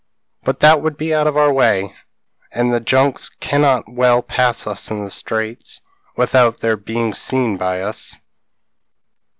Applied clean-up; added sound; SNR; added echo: none; none; none; none.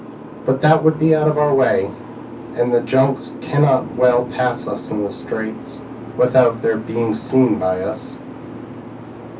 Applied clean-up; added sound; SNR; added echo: none; Boat, Water vehicle; 13 dB; reverberation time 0.3 s.